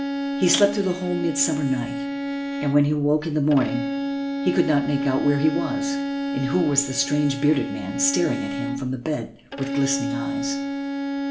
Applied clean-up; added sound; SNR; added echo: none; Bowed string instrument; 4 dB; reverberation time 0.5 s.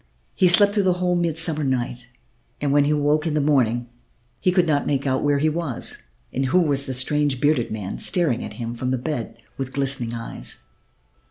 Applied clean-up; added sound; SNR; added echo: none; none; none; none.